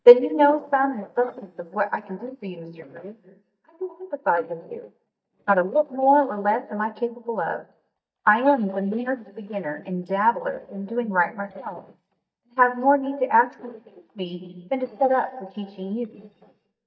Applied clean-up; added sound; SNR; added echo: neural mask model DeepFilterNet 3.